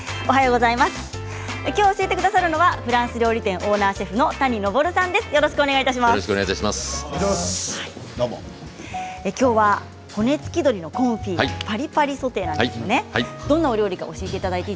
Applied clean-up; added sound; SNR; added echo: none; none; none; none.